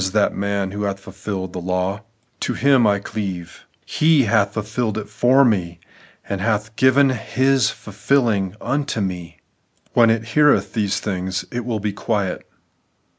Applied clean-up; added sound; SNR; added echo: none; none; none; none.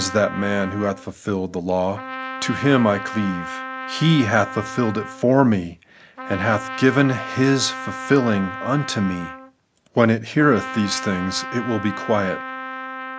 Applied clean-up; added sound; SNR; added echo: none; Trumpet; 11 dB; none.